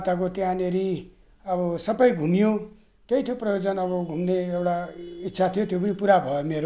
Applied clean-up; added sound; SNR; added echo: none; none; none; none.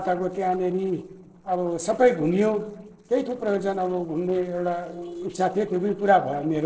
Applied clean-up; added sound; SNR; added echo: neural separator model SepFormer DNS4.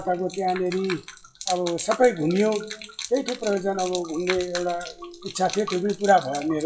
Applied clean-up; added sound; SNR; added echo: classical method WPE with log-MMSE.